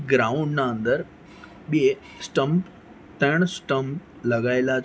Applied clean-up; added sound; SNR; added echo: none; none; none; none.